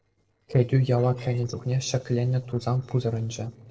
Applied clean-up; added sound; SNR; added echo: neural separator model SepFormer DNS4.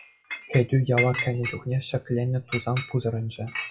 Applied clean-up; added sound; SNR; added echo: classical method WPE with log-MMSE.